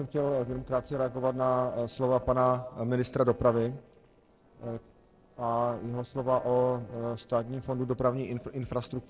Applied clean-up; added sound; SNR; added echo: neural separator model SepFormer DNS4.